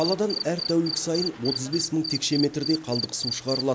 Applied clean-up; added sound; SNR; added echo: none; Cricket; 6 dB; none.